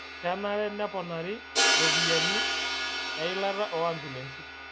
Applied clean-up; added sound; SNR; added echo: none; Crash cymbal; -3 dB; none.